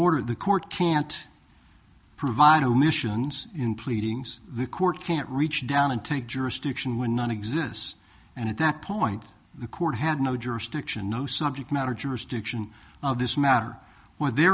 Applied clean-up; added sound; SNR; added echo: none; none; none; none.